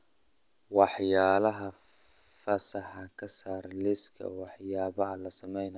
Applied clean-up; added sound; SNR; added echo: none; none; none; none.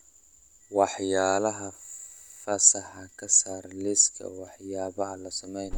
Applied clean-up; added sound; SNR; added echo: none; Alarm; 19 dB; none.